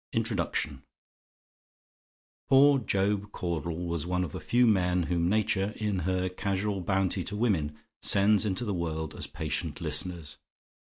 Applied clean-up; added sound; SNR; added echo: none; none; none; none.